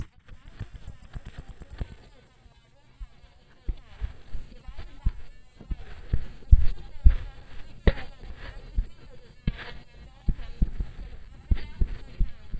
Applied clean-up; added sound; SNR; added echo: neural mask model DeepFilterNet 3.